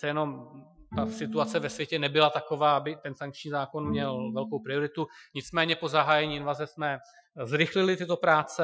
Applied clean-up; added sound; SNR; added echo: classical method Wiener filter.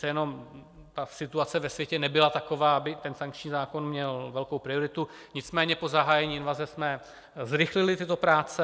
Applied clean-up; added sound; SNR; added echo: none; none; none; none.